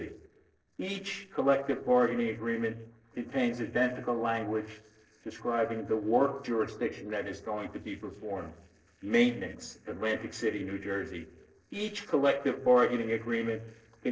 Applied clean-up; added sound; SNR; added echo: neural separator model SepFormer DNS4.